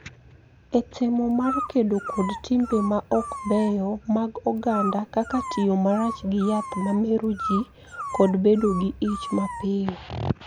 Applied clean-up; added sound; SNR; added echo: none; Dog; 10 dB; none.